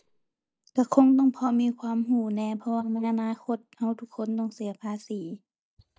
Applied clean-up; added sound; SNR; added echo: neural mask model DeepFilterNet 3.